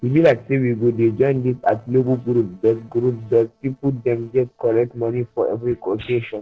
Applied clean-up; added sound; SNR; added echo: neural separator model SepFormer DNS4.